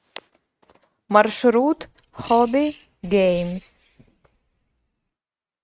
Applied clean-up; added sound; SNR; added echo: neural mask model RNNoise.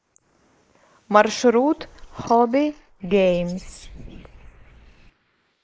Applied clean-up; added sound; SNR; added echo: neural mask model Resemble Enhance denoiser.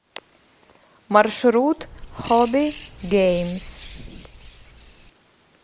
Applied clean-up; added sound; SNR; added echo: none; Bird; 14 dB; none.